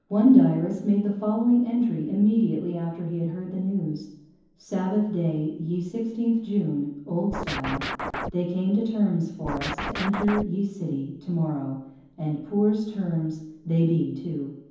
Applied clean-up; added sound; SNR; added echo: none; Scratching (performance technique); 6 dB; reverberation time 0.9 s.